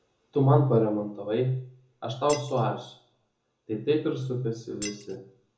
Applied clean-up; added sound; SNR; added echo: none; Shatter; 13 dB; reverberation time 0.6 s.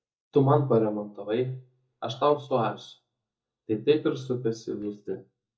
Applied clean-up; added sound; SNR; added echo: neural mask model DeepFilterNet 3.